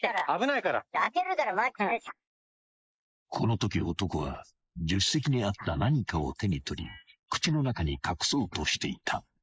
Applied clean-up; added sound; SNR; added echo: neural mask model Resemble Enhance denoiser.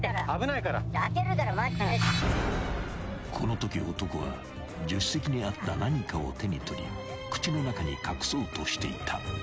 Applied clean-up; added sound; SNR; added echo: none; none; none; none.